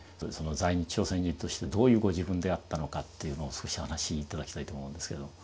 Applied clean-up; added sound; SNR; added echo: none; none; none; none.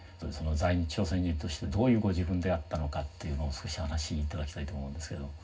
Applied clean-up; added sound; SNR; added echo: none; none; none; reverberation time 0.4 s.